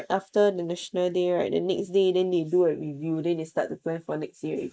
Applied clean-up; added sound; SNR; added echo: neural mask model Resemble Enhance denoiser.